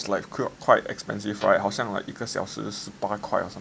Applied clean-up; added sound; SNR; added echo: none; Guitar; 18 dB; none.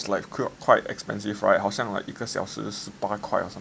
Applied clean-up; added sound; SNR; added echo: none; none; none; none.